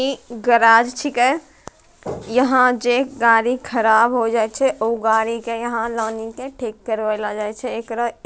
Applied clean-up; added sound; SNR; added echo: none; none; none; none.